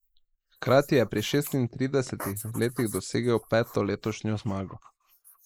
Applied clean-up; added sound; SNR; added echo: neural mask model Resemble Enhance denoiser.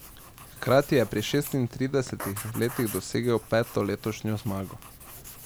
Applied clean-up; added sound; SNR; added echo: none; Writing; 16 dB; none.